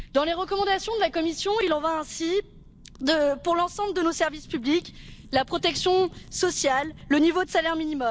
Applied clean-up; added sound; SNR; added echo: none; Wind / Fire; 20 dB; none.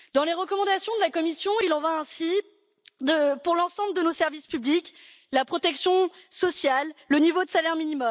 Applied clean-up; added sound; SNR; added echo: none; none; none; none.